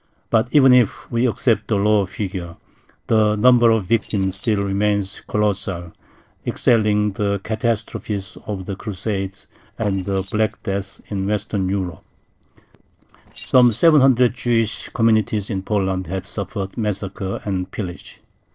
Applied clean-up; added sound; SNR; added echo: neural separator model SepFormer DNS4.